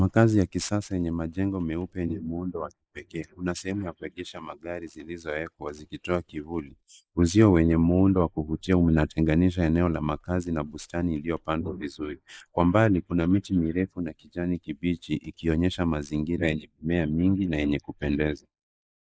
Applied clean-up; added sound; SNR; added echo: neural mask model Resemble Enhance denoiser.